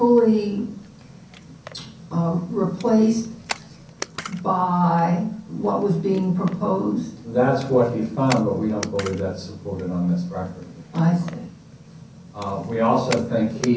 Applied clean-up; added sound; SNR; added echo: none; Camera; 18 dB; reverberation time 0.6 s.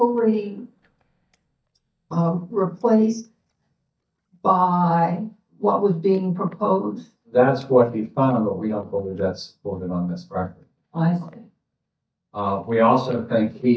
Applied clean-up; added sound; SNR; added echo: neural mask model DeepFilterNet 3.